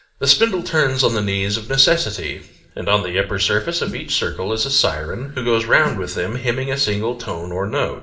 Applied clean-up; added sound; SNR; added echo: none; Snare drum; 20 dB; reverberation time 0.6 s.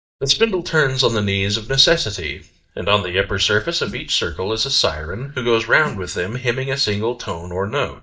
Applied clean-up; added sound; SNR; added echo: neural mask model DeepFilterNet 3.